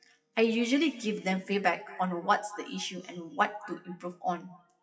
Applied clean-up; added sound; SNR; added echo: classical method WPE with log-MMSE.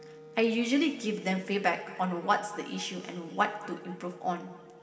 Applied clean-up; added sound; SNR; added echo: none; Wind instrument, woodwind instrument; 20 dB; reverberation time 2.1 s.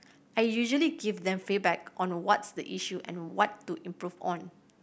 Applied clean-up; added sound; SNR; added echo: none; none; none; none.